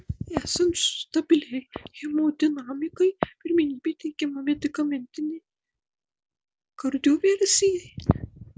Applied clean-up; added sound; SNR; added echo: none; none; none; none.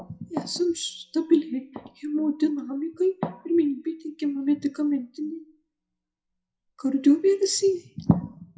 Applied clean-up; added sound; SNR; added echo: classical method WPE with log-MMSE.